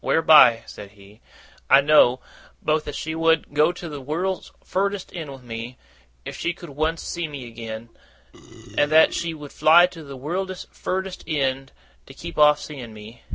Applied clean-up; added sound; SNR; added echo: none; Burping, eructation; 17 dB; none.